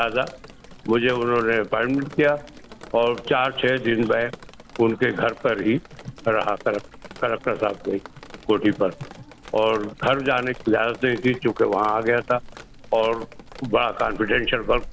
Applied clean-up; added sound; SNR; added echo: none; Drip; 17 dB; none.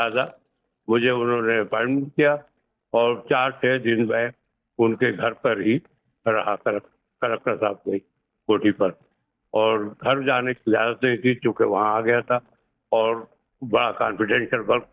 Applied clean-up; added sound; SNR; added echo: neural mask model DeepFilterNet 3.